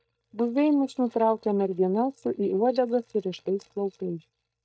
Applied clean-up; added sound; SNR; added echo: neural mask model DeepFilterNet 3.